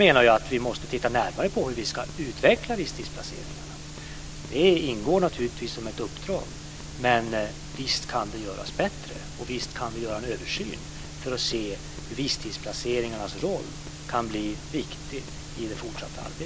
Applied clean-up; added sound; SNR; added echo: none; none; none; none.